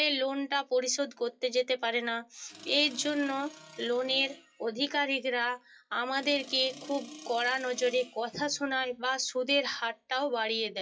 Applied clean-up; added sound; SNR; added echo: classical method WPE with log-MMSE.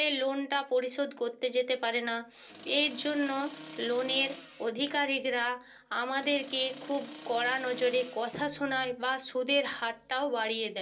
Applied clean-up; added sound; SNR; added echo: none; Accelerating, revving, vroom; 14 dB; reverberation time 0.2 s.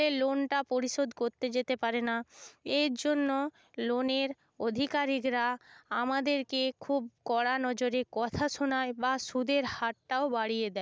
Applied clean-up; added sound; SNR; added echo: none; none; none; none.